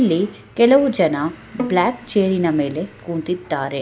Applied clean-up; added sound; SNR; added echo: none; Bowed string instrument; 13 dB; none.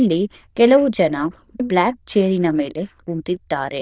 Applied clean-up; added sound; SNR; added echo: neural diffusion model UNIVERSE++.